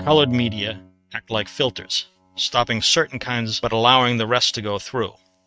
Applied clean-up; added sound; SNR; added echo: neural mask model RNNoise.